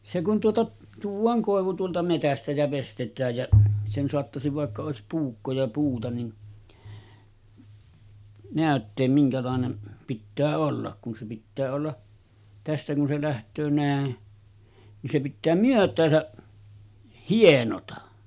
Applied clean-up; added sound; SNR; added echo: none; none; none; none.